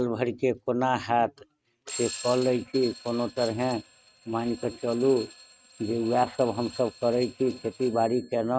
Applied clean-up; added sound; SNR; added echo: neural mask model RNNoise.